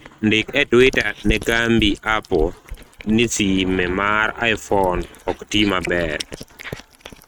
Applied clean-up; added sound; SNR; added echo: neural mask model RNNoise.